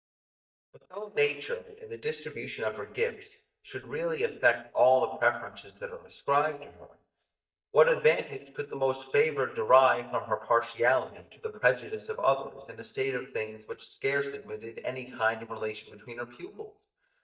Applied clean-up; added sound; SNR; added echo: neural mask model DeepFilterNet 3.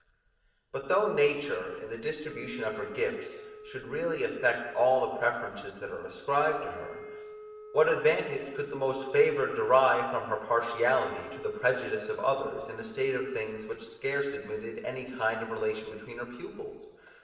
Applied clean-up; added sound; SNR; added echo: none; Wind instrument, woodwind instrument; 16 dB; reverberation time 1.2 s.